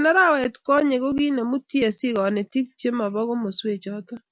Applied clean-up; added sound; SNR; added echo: none; none; none; none.